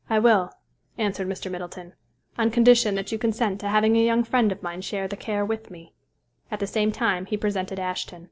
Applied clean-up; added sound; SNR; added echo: neural separator model SepFormer DNS4.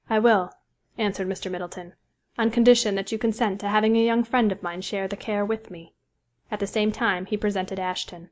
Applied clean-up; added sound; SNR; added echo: neural mask model Resemble Enhance denoiser.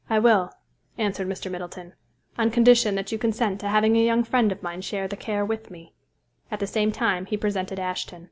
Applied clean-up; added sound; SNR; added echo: none; none; none; none.